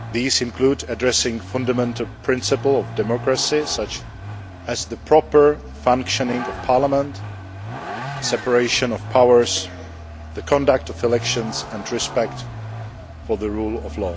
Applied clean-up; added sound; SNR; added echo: none; Vehicle; 12 dB; none.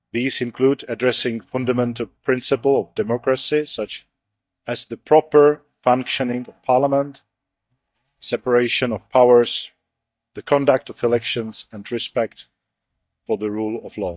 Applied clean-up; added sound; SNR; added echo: neural mask model DeepFilterNet 3.